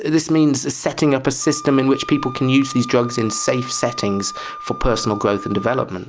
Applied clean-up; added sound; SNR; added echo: none; Wind instrument, woodwind instrument; 15 dB; none.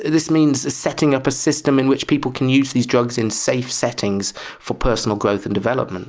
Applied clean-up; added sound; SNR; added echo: none; none; none; none.